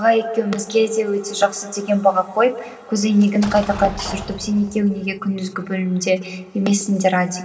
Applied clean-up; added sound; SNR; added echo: none; Explosion; 13 dB; reverberation time 1.7 s.